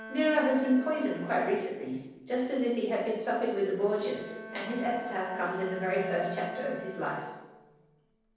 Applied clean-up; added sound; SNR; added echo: none; Bowed string instrument; 15 dB; reverberation time 1.1 s.